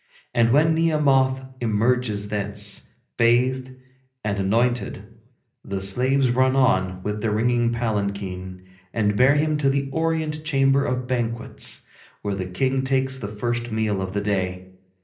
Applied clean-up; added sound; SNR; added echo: none; none; none; reverberation time 0.5 s.